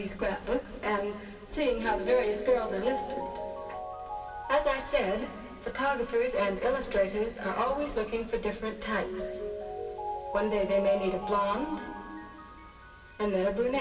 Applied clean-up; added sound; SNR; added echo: none; Mallet percussion; 10 dB; reverberation time 2.4 s.